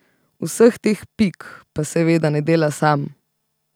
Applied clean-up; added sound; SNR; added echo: none; none; none; none.